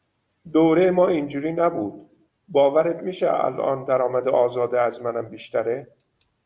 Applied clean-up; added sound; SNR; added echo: none; none; none; none.